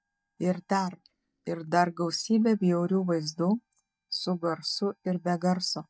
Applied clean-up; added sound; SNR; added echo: neural mask model DeepFilterNet 3.